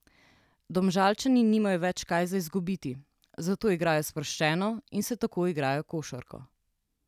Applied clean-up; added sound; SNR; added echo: none; none; none; none.